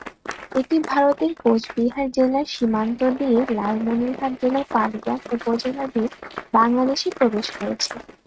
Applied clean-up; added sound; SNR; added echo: neural mask model RNNoise.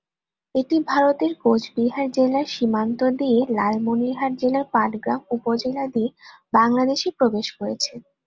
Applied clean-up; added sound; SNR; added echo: none; none; none; none.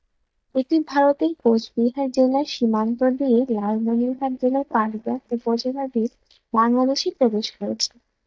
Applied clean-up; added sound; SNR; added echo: neural mask model DeepFilterNet 3.